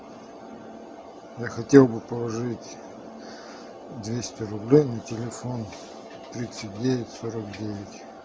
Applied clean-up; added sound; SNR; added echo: none; none; none; none.